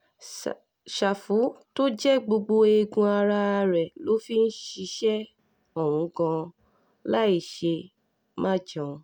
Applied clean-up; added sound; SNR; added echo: none; none; none; none.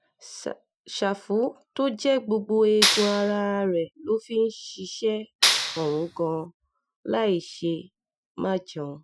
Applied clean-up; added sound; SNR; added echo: classical method Wiener filter.